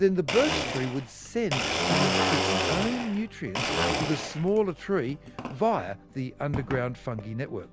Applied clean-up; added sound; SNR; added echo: none; Domestic sounds, home sounds; 1 dB; none.